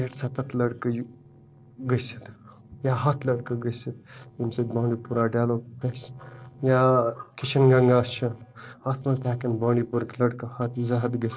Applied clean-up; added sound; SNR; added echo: neural separator model SepFormer DNS4.